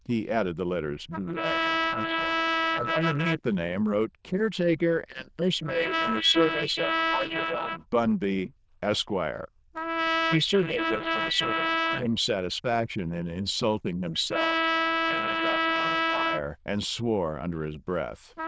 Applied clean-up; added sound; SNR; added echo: neural diffusion model UNIVERSE++.